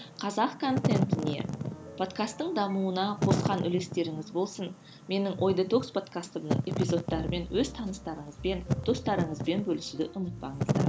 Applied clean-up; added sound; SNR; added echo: none; Wind / Fire; 3 dB; none.